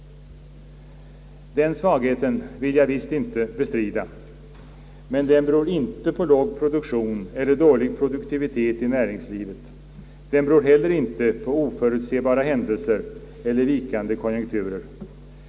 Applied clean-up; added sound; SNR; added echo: none; none; none; none.